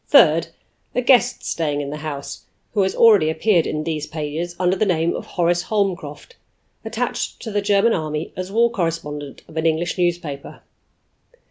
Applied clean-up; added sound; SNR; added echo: none; none; none; none.